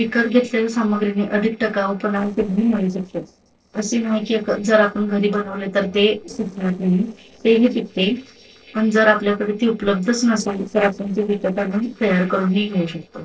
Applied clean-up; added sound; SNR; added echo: neural separator model SepFormer DNS4.